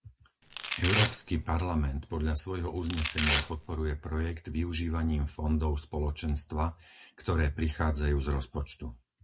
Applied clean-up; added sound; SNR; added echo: none; Domestic sounds, home sounds; 3 dB; none.